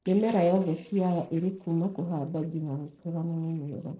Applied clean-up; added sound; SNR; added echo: neural separator model SepFormer DNS4.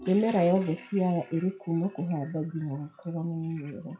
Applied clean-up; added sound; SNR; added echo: classical method WPE with log-MMSE.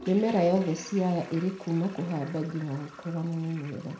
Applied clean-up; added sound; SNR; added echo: none; Toilet flush; 19 dB; reverberation time 0.4 s.